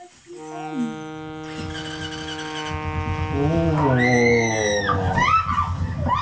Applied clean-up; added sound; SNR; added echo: none; Wind instrument, woodwind instrument; 12 dB; reverberation time 0.2 s.